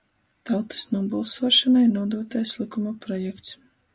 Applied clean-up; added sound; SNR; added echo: none; none; none; none.